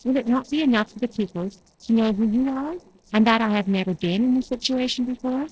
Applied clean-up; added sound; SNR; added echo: neural separator model SepFormer DNS4.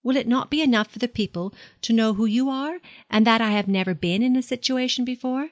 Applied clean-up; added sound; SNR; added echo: none; none; none; none.